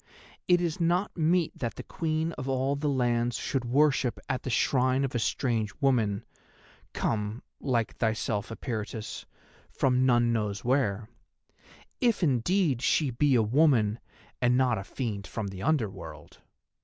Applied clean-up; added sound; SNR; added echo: none; none; none; none.